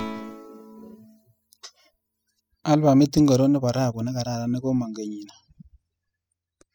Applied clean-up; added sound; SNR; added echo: classical method spectral subtraction.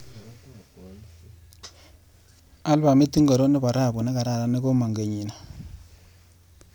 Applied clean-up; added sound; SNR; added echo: none; none; none; none.